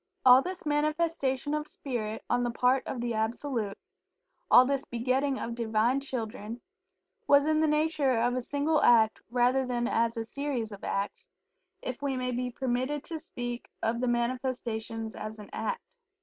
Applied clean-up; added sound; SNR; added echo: none; none; none; none.